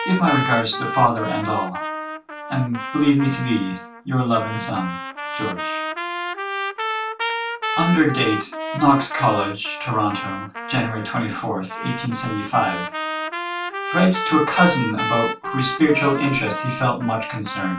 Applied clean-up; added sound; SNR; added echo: none; Trumpet; 6 dB; reverberation time 0.2 s.